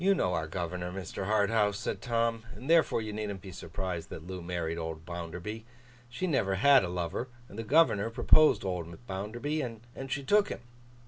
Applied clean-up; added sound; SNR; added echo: none; none; none; none.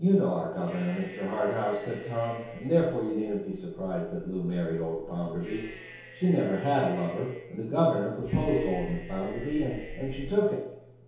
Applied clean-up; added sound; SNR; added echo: neural separator model SepFormer DNS4.